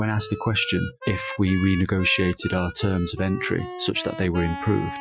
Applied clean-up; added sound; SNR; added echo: classical method Wiener filter.